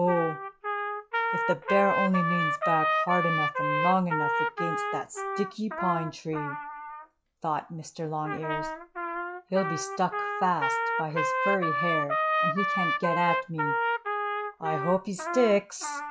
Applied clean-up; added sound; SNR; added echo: classical method log-MMSE.